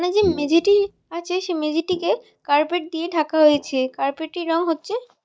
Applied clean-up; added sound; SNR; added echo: neural mask model DeepFilterNet 3.